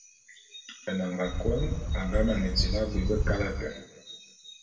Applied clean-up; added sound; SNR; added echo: none; Wind; -3 dB; reverberation time 0.9 s.